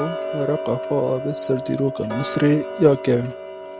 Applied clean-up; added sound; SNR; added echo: none; Tick-tock; 8 dB; none.